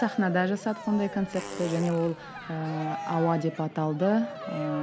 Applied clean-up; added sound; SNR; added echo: none; Fart + Cheering; 10 dB; none.